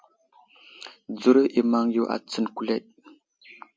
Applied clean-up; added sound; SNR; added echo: none; none; none; none.